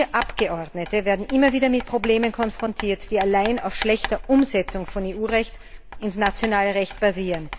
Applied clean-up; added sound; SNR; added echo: none; Writing; 11 dB; none.